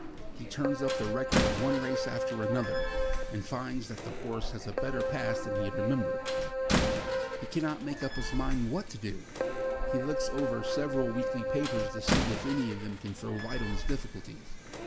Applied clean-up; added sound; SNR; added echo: none; Keyboard (musical) + Slam; -3 dB; none.